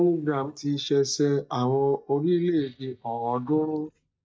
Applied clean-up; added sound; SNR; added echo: neural mask model DeepFilterNet 3.